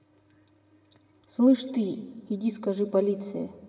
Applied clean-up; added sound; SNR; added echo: none; none; none; reverberation time 1.6 s.